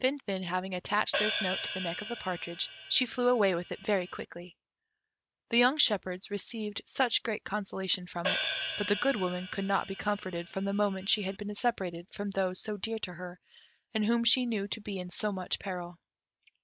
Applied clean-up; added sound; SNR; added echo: none; Hi-hat; 3 dB; none.